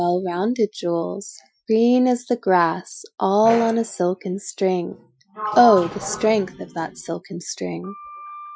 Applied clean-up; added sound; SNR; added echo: classical method Wiener filter.